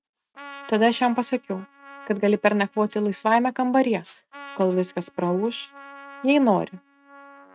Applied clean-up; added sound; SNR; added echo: neural mask model RNNoise.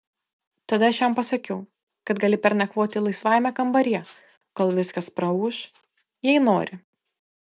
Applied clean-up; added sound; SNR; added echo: none; none; none; none.